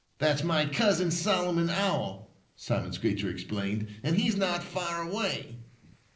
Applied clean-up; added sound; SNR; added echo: neural separator model SepFormer DNS4.